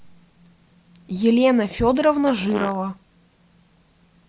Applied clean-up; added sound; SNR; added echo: none; Fart; 12 dB; none.